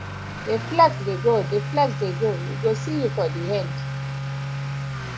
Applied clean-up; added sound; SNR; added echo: none; Accelerating, revving, vroom / Motor vehicle (road); 4 dB; none.